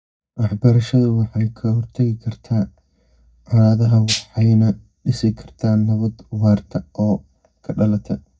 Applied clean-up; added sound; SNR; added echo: neural mask model DeepFilterNet 3.